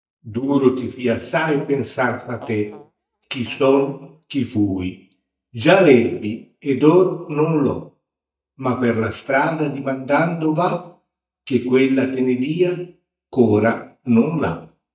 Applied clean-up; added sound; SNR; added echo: neural mask model DeepFilterNet 3.